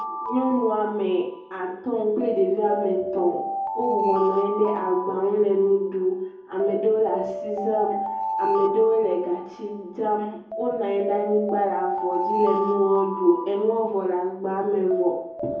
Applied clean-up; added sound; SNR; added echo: none; Alarm; 7 dB; reverberation time 0.7 s.